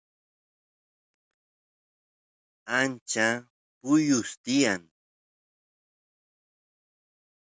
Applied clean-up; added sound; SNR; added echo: none; none; none; none.